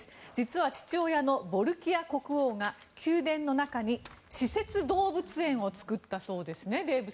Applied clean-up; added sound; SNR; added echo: none; none; none; none.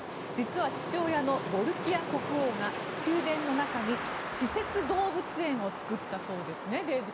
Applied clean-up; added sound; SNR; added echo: none; Wind; 4 dB; none.